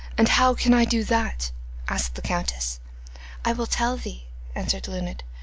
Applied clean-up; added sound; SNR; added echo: none; none; none; none.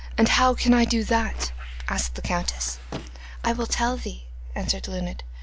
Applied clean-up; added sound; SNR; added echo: none; Squeak; 17 dB; none.